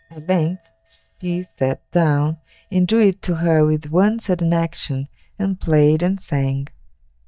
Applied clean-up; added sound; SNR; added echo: neural mask model DeepFilterNet 3.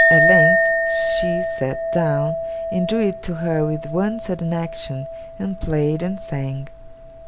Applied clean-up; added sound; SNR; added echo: none; Chink, clink; -2 dB; none.